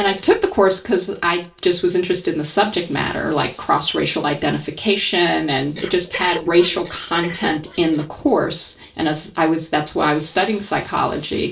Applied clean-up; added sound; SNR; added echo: neural separator model SepFormer DNS4.